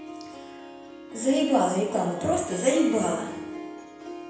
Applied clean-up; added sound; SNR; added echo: none; Harp; 14 dB; reverberation time 0.9 s.